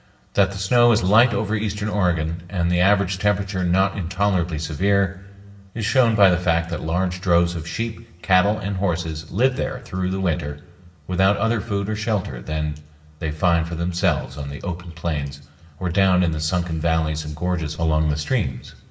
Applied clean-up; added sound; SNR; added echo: none; none; none; reverberation time 0.8 s.